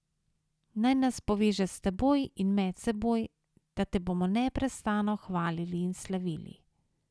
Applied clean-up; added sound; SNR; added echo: none; none; none; none.